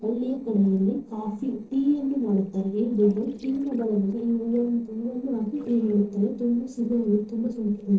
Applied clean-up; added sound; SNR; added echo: neural separator model SepFormer DNS4.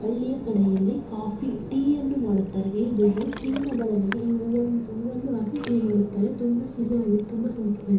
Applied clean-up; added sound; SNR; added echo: none; Ocean; 20 dB; reverberation time 0.8 s.